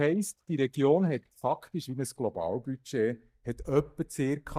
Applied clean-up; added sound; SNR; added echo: neural mask model DeepFilterNet 3.